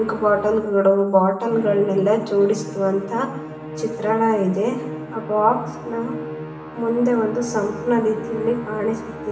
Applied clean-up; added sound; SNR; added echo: none; Musical instrument; 11 dB; reverberation time 1.1 s.